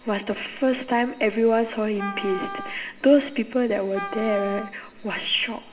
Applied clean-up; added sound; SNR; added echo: none; Wind instrument, woodwind instrument; 12 dB; reverberation time 2.1 s.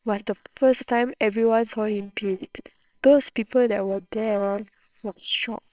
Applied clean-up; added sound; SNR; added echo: neural separator model SepFormer WHAMR!.